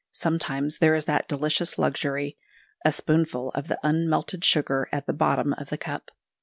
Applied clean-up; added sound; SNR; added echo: none; none; none; none.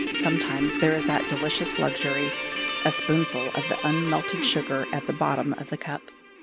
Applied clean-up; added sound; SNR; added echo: none; Guitar; 3 dB; none.